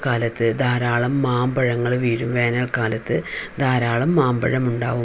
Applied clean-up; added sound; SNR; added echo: none; none; none; none.